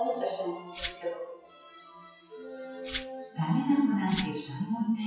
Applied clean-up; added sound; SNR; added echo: classical method WPE with log-MMSE.